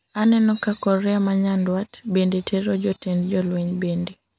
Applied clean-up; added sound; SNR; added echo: none; none; none; none.